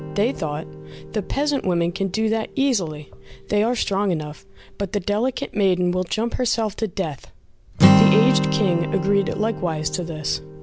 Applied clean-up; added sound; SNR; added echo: none; Acoustic guitar; 3 dB; none.